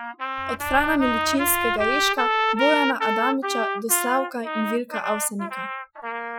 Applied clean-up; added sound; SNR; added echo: classical method Wiener filter.